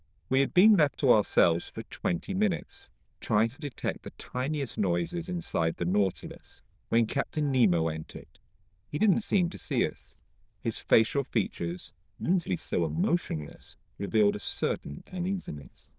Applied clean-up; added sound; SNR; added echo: neural diffusion model UNIVERSE++.